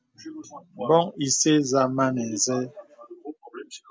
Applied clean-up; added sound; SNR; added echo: none; none; none; none.